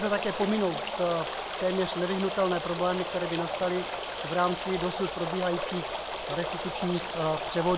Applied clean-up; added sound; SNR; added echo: none; Stream; 4 dB; none.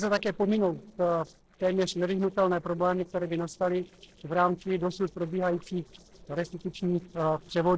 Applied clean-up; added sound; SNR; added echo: neural separator model SepFormer DNS4.